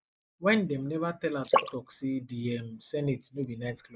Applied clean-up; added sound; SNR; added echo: neural mask model Resemble Enhance denoiser.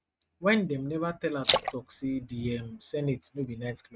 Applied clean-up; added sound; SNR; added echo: neural mask model RNNoise.